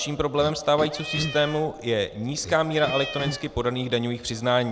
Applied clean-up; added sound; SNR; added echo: none; Cat + Cough; 10 dB; none.